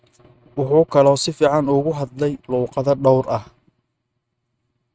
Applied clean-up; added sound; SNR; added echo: neural mask model RNNoise.